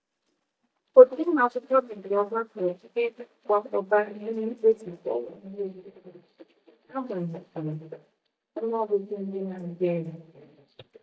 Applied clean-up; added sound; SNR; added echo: neural mask model DeepFilterNet 3.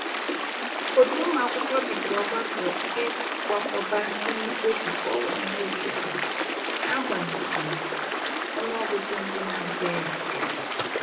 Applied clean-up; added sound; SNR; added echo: none; Stream; -1 dB; reverberation time 1.3 s.